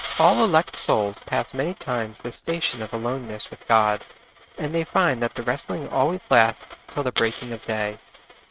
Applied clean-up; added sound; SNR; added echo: neural mask model RNNoise.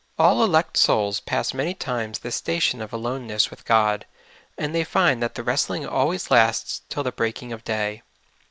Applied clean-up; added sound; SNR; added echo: none; none; none; none.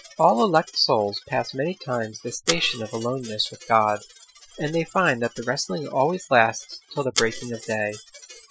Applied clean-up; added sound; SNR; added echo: classical method Wiener filter.